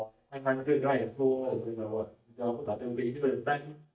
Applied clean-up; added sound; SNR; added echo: neural mask model DeepFilterNet 3.